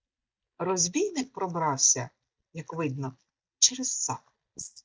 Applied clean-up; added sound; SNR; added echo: neural mask model DeepFilterNet 3.